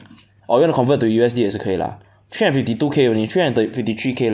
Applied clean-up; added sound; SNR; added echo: none; none; none; none.